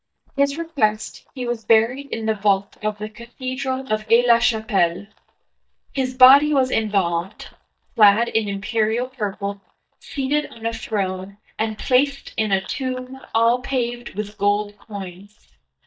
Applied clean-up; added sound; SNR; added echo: neural mask model DeepFilterNet 3.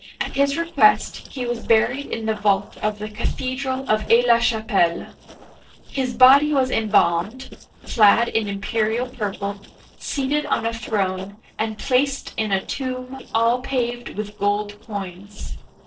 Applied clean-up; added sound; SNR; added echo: neural separator model SepFormer DNS4.